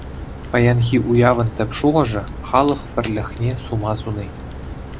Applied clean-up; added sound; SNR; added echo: none; Crack; 11 dB; none.